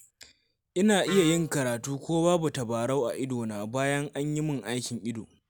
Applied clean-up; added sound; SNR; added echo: none; Wind instrument, woodwind instrument; 19 dB; none.